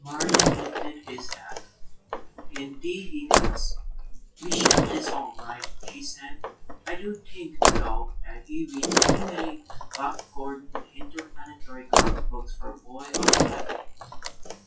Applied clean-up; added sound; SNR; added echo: classical method WPE with log-MMSE.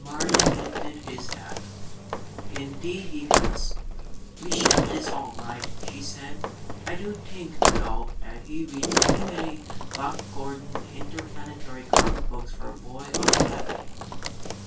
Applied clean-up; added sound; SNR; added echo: none; Slam; -5 dB; reverberation time 0.2 s.